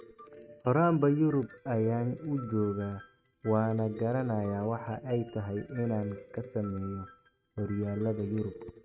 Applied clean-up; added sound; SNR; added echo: neural mask model RNNoise.